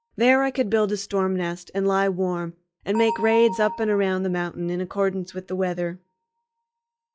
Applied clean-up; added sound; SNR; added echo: classical method log-MMSE.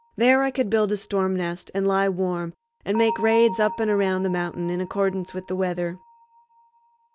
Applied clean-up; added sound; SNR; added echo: none; Bell; 15 dB; none.